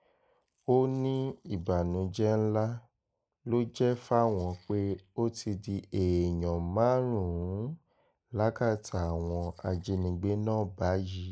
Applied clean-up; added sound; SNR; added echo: neural mask model Resemble Enhance denoiser.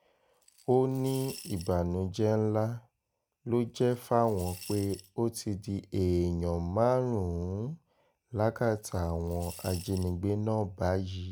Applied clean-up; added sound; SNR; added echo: none; Coin (dropping) / Glass; 19 dB; none.